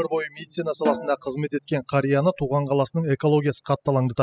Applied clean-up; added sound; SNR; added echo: classical method spectral subtraction.